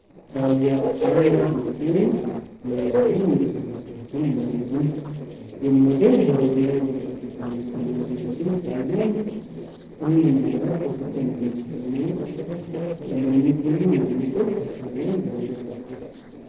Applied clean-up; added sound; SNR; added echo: neural separator model SepFormer DNS4.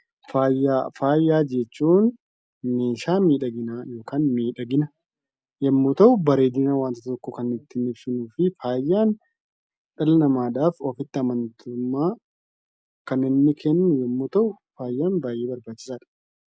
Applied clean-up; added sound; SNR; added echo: none; none; none; none.